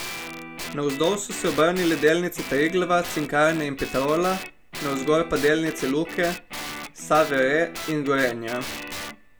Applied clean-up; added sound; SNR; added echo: none; Guitar; 11 dB; none.